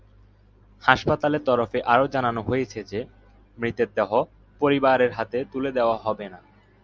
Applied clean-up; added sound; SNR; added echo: none; none; none; none.